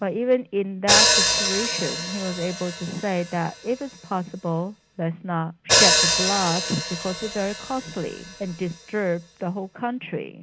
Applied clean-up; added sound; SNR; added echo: none; Hi-hat; -1 dB; none.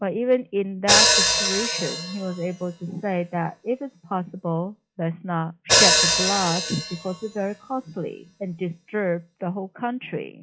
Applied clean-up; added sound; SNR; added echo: classical method log-MMSE.